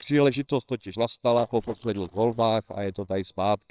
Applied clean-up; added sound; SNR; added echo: neural separator model SepFormer WHAMR!.